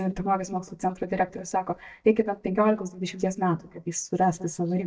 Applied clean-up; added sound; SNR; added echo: neural mask model DeepFilterNet 3.